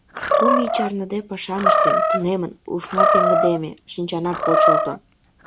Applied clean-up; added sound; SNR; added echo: none; Animal; -5 dB; none.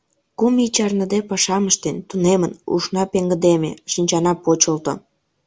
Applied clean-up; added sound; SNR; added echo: none; none; none; none.